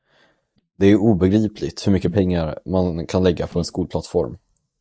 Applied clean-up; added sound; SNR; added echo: neural mask model DeepFilterNet 3.